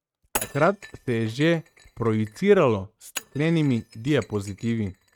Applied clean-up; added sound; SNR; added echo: neural mask model RNNoise.